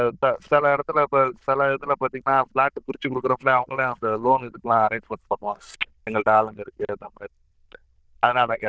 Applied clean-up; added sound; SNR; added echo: neural diffusion model UNIVERSE++.